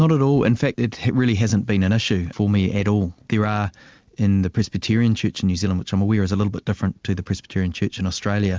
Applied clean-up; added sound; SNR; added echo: none; none; none; none.